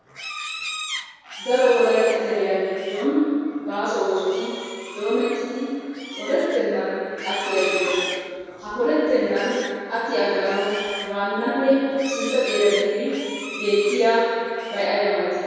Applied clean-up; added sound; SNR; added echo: none; Livestock, farm animals, working animals; 12 dB; reverberation time 2.2 s.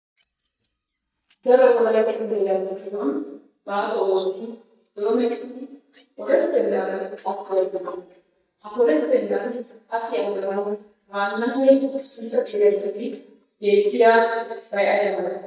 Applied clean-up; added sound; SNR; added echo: neural mask model DeepFilterNet 3.